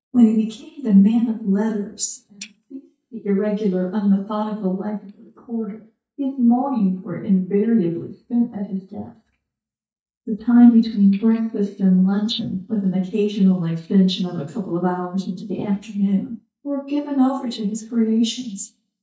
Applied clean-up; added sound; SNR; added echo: neural mask model DeepFilterNet 3.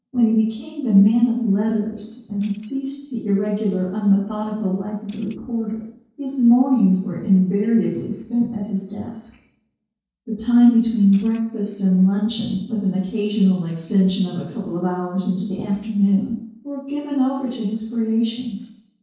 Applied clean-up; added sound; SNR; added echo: neural separator model SepFormer DNS4.